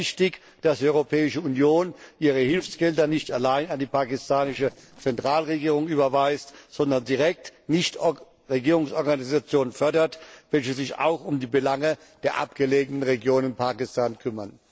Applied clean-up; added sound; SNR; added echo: neural separator model SepFormer DNS4.